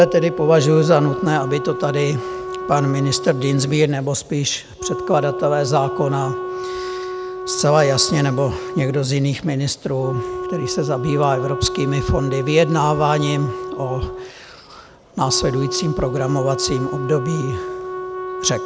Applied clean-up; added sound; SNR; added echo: none; Wind instrument, woodwind instrument; 8 dB; none.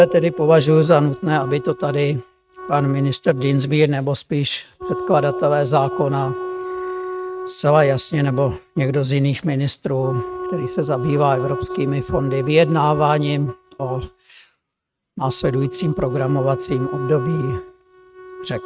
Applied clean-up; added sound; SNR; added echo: neural mask model RNNoise.